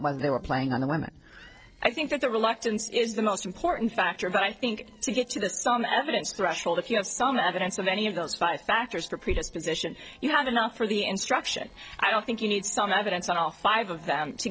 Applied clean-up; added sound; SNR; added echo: neural separator model SepFormer DNS4.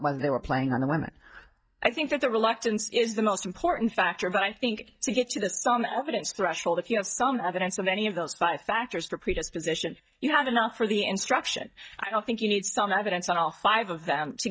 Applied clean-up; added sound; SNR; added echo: neural mask model DeepFilterNet 3.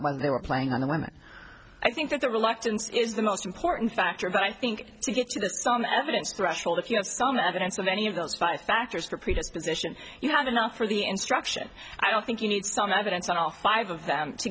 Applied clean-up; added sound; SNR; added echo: none; none; none; none.